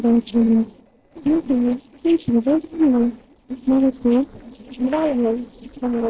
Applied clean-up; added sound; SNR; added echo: neural separator model SepFormer DNS4.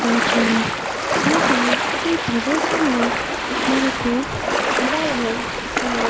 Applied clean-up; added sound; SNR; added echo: none; Ocean; -3 dB; none.